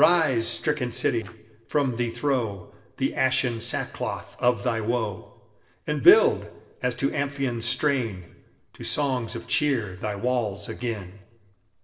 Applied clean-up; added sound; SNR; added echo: neural separator model SepFormer DNS4.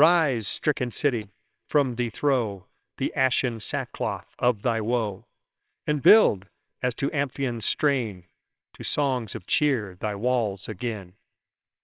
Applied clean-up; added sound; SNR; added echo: neural separator model SepFormer WHAMR!.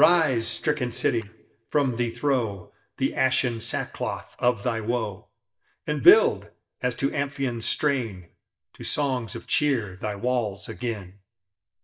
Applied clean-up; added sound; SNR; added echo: neural mask model DeepFilterNet 3.